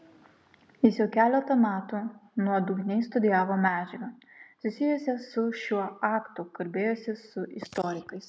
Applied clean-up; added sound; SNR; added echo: none; none; none; none.